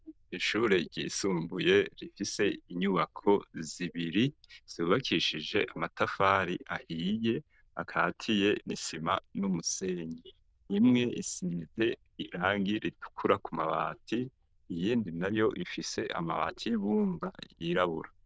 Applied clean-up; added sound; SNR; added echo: neural diffusion model UNIVERSE++.